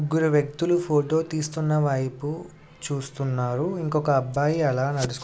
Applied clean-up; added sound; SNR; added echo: none; none; none; none.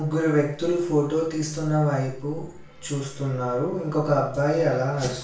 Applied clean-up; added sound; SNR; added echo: none; none; none; reverberation time 0.5 s.